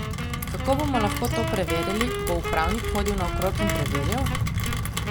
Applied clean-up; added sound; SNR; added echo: none; Rain + Wind instrument, woodwind instrument; -2 dB; none.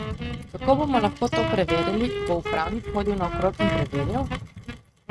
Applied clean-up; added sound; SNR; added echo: neural mask model RNNoise.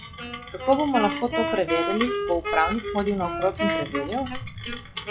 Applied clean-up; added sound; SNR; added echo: classical method log-MMSE.